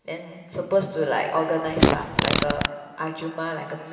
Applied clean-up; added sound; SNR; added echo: none; Fart; -5 dB; reverberation time 2.5 s.